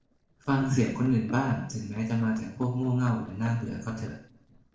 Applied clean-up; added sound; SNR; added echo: neural separator model SepFormer DNS4.